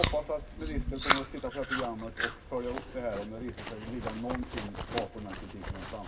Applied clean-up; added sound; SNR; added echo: none; Chewing, mastication; -2 dB; reverberation time 0.4 s.